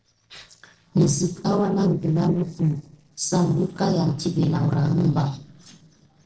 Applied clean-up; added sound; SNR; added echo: neural separator model SepFormer DNS4.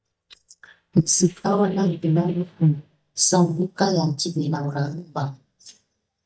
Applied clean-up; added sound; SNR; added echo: neural mask model DeepFilterNet 3.